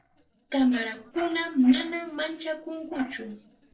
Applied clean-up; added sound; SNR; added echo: neural separator model SepFormer DNS4.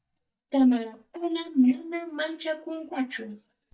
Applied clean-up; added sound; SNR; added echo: neural mask model DeepFilterNet 3.